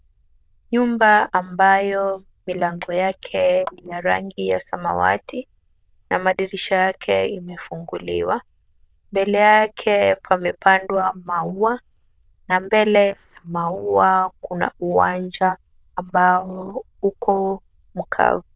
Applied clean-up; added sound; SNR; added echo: neural diffusion model UNIVERSE++.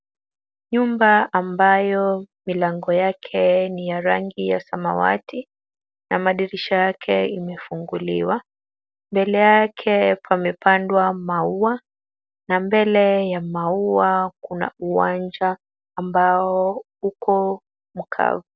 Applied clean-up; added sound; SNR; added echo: none; none; none; none.